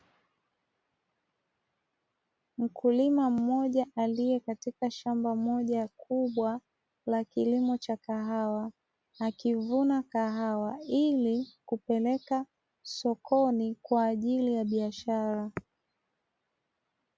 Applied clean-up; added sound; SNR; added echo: none; none; none; none.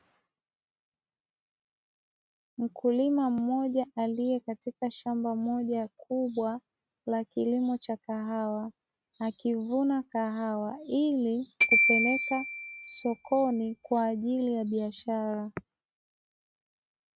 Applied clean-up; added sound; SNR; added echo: neural mask model RNNoise.